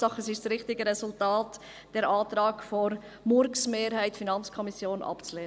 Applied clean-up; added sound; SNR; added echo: none; none; none; none.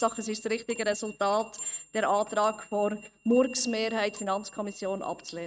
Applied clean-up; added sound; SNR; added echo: neural mask model RNNoise.